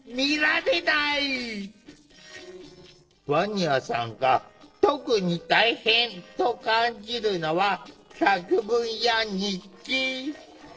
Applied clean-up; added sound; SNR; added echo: neural separator model SepFormer DNS4.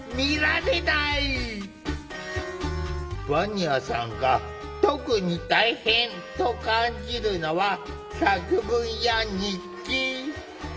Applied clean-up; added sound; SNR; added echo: none; Wind instrument, woodwind instrument; 16 dB; reverberation time 1.4 s.